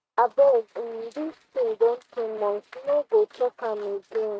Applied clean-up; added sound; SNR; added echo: neural mask model RNNoise.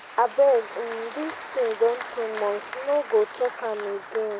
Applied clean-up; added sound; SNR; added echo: none; Applause; 12 dB; none.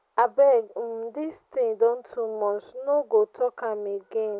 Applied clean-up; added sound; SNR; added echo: none; none; none; none.